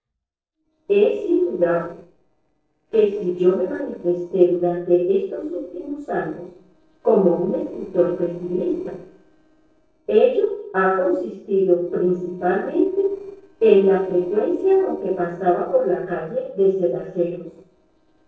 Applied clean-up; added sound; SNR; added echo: neural separator model SepFormer DNS4.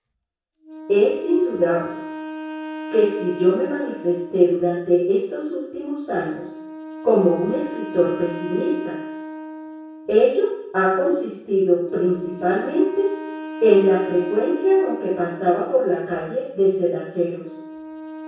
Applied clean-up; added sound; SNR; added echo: none; Wind instrument, woodwind instrument; 13 dB; reverberation time 0.7 s.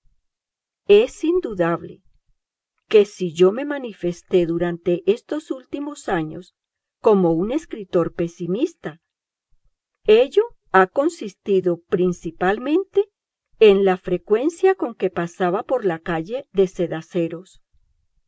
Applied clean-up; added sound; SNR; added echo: none; none; none; none.